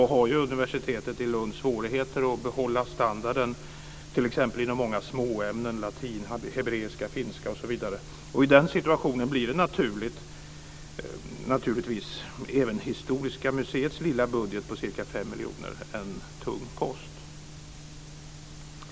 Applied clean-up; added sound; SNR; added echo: none; none; none; none.